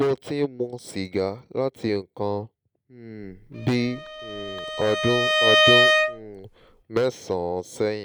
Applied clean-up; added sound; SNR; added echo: none; Bowed string instrument; -4 dB; none.